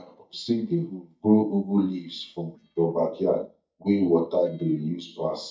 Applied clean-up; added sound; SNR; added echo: neural mask model DeepFilterNet 3.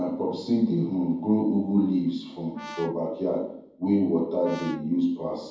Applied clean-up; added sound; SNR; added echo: none; Brass instrument; 17 dB; reverberation time 0.9 s.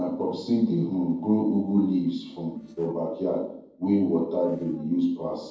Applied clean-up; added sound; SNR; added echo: neural separator model SepFormer DNS4.